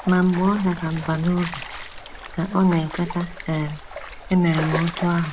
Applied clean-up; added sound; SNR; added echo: none; Stream; 11 dB; none.